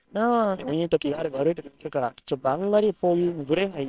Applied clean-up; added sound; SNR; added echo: neural separator model SepFormer WHAMR!.